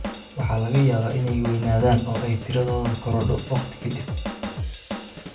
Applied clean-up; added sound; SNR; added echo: none; Drum / Drum kit; 7 dB; reverberation time 0.3 s.